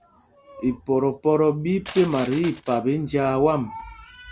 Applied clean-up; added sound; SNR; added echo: none; Glass; 13 dB; none.